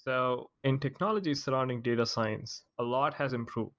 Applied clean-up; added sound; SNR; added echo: none; none; none; none.